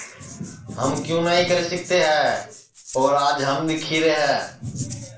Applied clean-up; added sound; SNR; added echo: none; Rattle (instrument); 19 dB; reverberation time 0.3 s.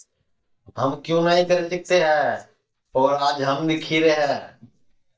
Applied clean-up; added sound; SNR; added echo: neural mask model DeepFilterNet 3.